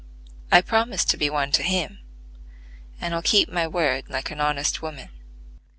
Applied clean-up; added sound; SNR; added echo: none; none; none; none.